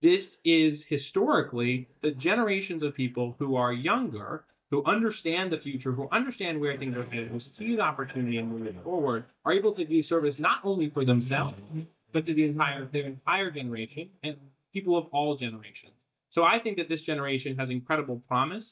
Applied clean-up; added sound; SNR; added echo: neural mask model DeepFilterNet 3.